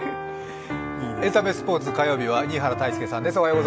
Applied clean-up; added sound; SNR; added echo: none; none; none; none.